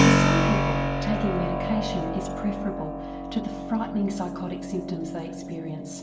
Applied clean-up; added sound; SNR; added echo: none; Keyboard (musical); -4 dB; reverberation time 0.9 s.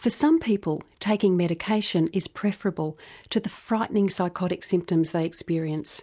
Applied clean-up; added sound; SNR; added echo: none; none; none; none.